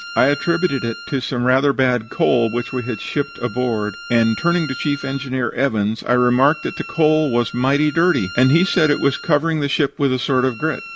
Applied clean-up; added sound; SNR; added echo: none; Bowed string instrument; 16 dB; none.